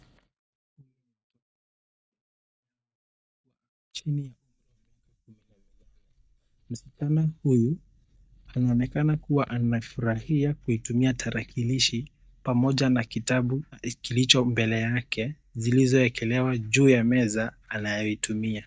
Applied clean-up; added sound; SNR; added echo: neural mask model DeepFilterNet 3.